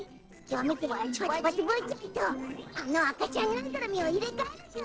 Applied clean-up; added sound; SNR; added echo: neural separator model SepFormer DNS4.